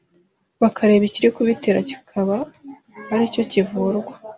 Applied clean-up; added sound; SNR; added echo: none; none; none; none.